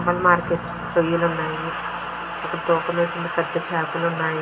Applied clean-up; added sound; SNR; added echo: none; Bass guitar; 17 dB; reverberation time 1.3 s.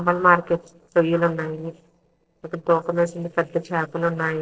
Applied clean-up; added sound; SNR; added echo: neural separator model SepFormer DNS4.